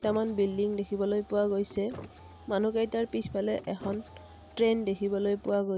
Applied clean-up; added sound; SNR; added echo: none; Car; 19 dB; none.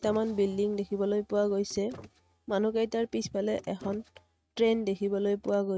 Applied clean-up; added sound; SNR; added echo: neural mask model RNNoise.